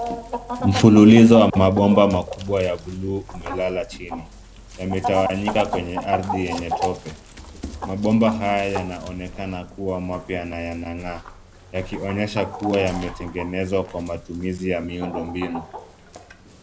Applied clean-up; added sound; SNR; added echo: none; Chicken, rooster; 11 dB; none.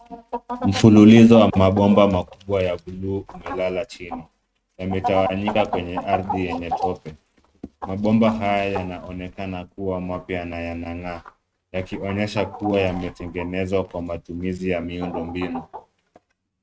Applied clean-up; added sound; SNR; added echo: neural mask model RNNoise.